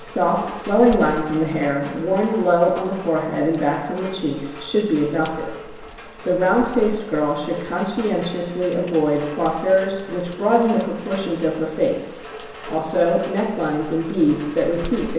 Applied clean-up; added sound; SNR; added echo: none; Rain; 14 dB; reverberation time 1.0 s.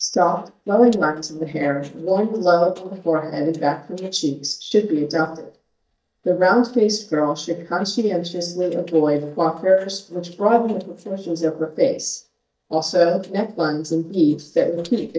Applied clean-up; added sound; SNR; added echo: neural mask model DeepFilterNet 3.